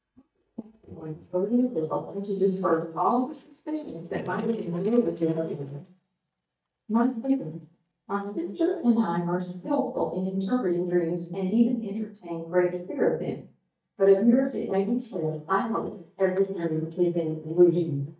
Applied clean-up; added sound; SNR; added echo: neural mask model DeepFilterNet 3.